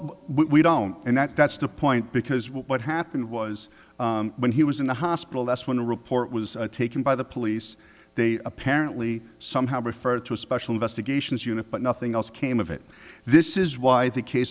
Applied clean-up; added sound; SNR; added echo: none; none; none; none.